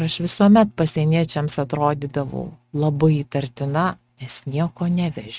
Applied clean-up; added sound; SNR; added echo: neural mask model RNNoise.